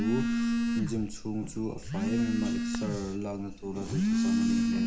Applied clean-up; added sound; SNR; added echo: none; Telephone; -4 dB; reverberation time 0.4 s.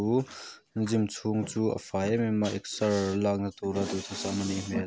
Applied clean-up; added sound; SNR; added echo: none; none; none; none.